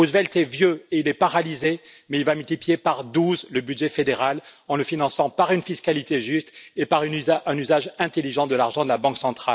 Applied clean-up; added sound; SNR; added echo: none; none; none; none.